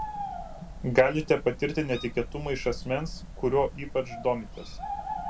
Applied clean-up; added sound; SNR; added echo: none; Bird; 9 dB; none.